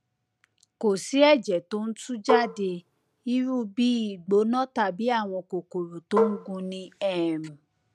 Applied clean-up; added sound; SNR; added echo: none; Marimba, xylophone; 3 dB; none.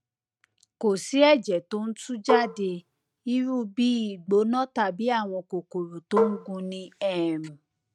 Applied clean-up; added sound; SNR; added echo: neural mask model RNNoise.